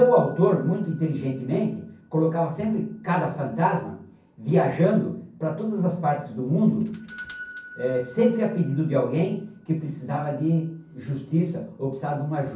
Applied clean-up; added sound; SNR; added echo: none; Doorbell; 15 dB; reverberation time 0.6 s.